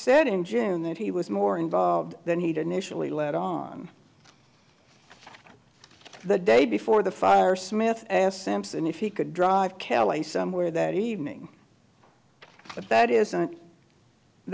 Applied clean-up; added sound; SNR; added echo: none; none; none; none.